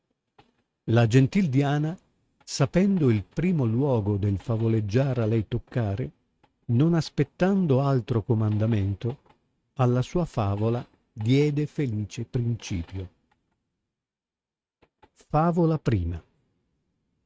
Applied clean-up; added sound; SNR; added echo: neural mask model RNNoise.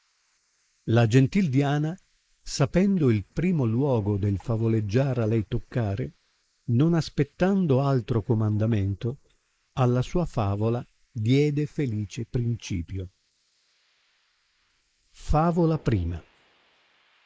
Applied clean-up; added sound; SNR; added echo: neural mask model Resemble Enhance denoiser.